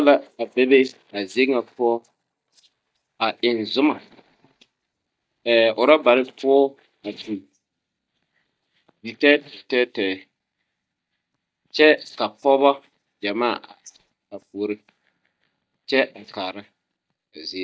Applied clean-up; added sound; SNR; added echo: neural mask model DeepFilterNet 3.